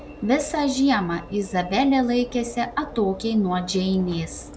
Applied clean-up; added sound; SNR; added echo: none; Alarm / Engine / Train; 17 dB; none.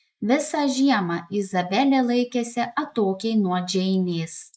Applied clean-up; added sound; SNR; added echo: neural mask model Resemble Enhance denoiser.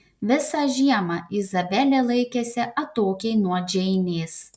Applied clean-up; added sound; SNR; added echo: none; none; none; none.